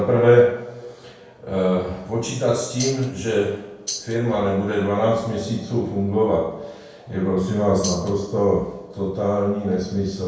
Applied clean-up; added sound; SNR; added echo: none; Tambourine; 9 dB; reverberation time 0.7 s.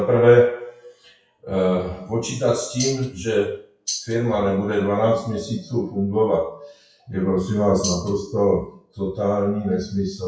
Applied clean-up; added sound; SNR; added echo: classical method WPE with log-MMSE.